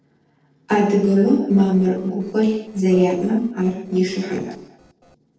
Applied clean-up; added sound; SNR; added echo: neural separator model SepFormer DNS4.